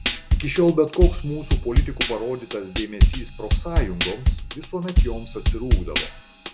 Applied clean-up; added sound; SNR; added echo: none; Drum kit; -5 dB; none.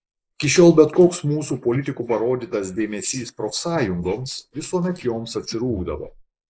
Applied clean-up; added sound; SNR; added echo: neural mask model Resemble Enhance denoiser.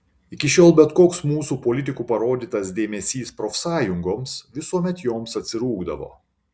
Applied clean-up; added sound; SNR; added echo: none; none; none; none.